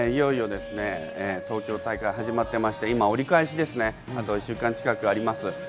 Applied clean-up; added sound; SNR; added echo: none; Wind instrument, woodwind instrument; 13 dB; none.